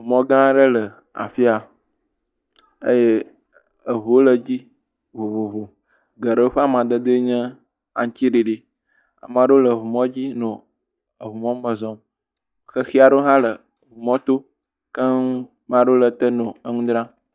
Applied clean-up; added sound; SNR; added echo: neural mask model DeepFilterNet 3.